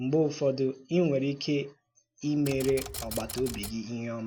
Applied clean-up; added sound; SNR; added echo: none; Typewriter; 11 dB; none.